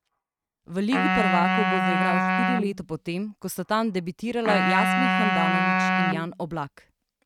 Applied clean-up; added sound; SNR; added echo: neural mask model RNNoise.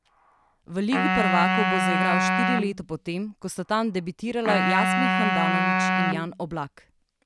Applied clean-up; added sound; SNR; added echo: none; Wind instrument, woodwind instrument; -3 dB; none.